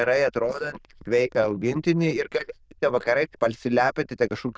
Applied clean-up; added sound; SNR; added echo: neural diffusion model UNIVERSE++.